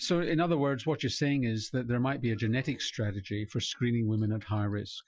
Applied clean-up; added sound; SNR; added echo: classical method Wiener filter.